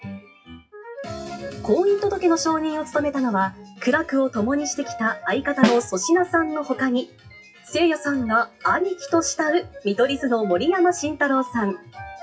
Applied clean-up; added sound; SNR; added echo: classical method WPE with log-MMSE.